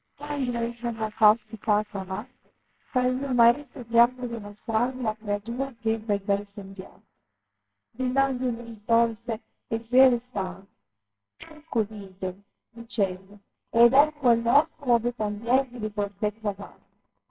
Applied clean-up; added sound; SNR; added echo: neural separator model SepFormer WHAMR!.